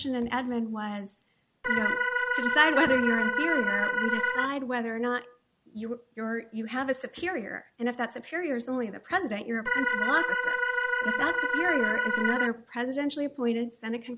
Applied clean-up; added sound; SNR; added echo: none; Organ; -3 dB; none.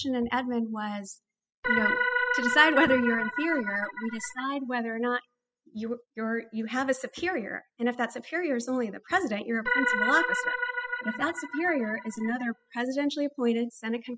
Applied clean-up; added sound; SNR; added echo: classical method spectral subtraction.